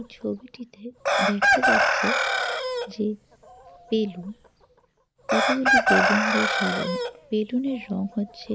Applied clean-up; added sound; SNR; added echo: none; Chicken, rooster; -4 dB; none.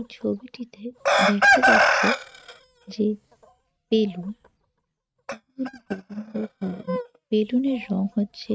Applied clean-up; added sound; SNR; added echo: neural mask model RNNoise.